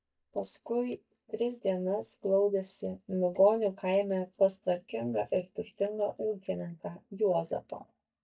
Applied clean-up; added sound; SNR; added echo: neural mask model DeepFilterNet 3.